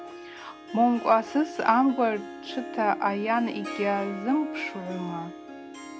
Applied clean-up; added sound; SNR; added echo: none; Harp; 11 dB; none.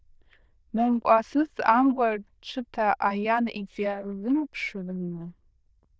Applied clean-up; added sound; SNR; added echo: neural diffusion model UNIVERSE++.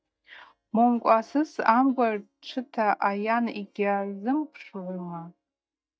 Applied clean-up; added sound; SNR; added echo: neural mask model DeepFilterNet 3.